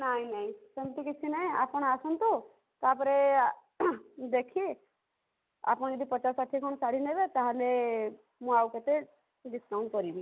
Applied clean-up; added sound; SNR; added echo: none; none; none; none.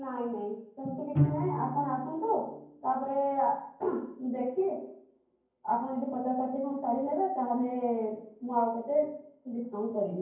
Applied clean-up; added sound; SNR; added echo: none; Bowed string instrument; 3 dB; reverberation time 0.9 s.